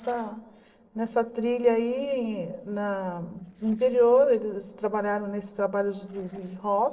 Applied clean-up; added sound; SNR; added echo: neural separator model SepFormer DNS4.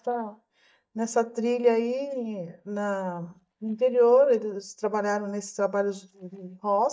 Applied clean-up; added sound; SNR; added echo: neural mask model DeepFilterNet 3.